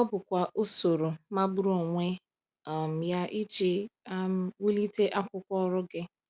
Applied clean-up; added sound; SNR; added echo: none; none; none; none.